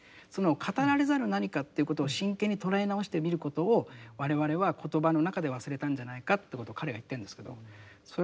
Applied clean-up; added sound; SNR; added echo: none; none; none; none.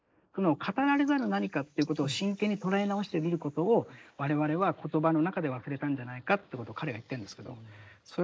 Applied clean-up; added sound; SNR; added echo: neural mask model Resemble Enhance denoiser.